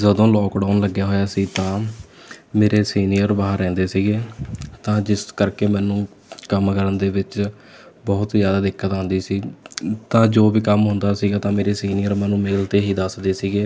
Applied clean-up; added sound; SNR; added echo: none; none; none; none.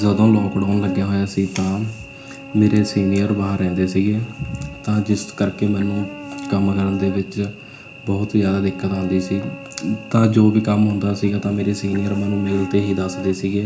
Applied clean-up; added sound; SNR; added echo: none; Cricket / Buzz; 15 dB; reverberation time 0.4 s.